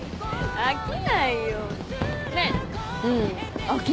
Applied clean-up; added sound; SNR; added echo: none; none; none; none.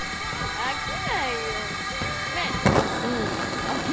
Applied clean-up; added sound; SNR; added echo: none; Hiss / Fire; -3 dB; none.